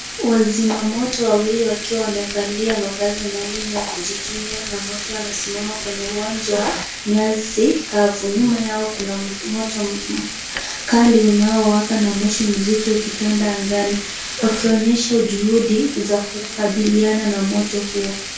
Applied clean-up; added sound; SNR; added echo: none; Frying (food); 9 dB; reverberation time 0.4 s.